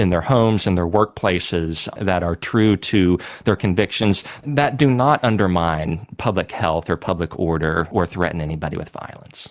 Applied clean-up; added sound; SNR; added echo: none; none; none; none.